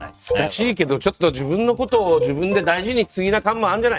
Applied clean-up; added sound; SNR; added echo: neural mask model RNNoise.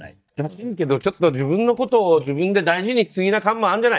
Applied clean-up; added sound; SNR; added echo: neural mask model DeepFilterNet 3.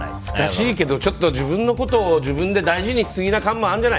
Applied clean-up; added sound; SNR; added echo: none; none; none; none.